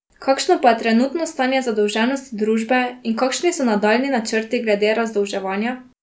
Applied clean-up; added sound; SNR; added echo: none; none; none; none.